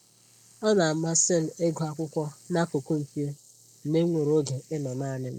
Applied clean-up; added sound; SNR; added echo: neural mask model Resemble Enhance denoiser.